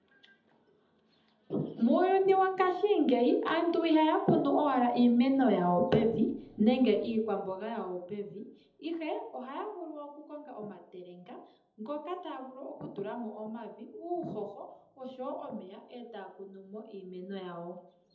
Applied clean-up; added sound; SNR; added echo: none; none; none; reverberation time 0.8 s.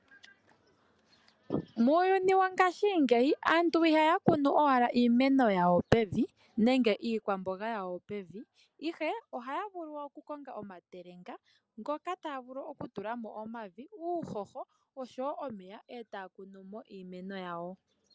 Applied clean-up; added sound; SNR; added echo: none; none; none; none.